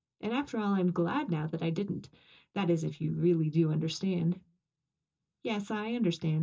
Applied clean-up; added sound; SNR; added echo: none; none; none; reverberation time 0.2 s.